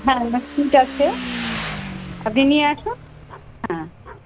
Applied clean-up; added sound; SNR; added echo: none; Motorcycle / Engine; 11 dB; none.